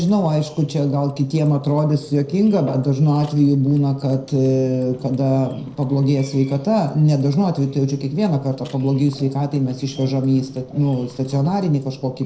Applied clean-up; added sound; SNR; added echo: neural separator model SepFormer DNS4.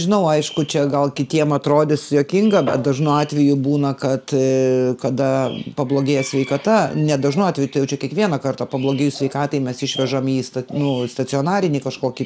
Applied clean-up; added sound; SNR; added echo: none; none; none; none.